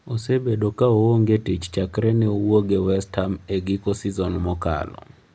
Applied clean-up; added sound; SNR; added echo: none; none; none; none.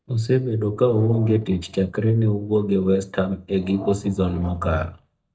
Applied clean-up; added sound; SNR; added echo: neural mask model DeepFilterNet 3.